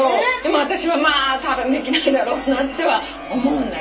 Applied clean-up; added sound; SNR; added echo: none; Keyboard (musical); 17 dB; reverberation time 0.3 s.